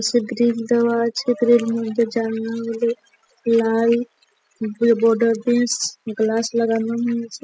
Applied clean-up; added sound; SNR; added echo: classical method spectral subtraction.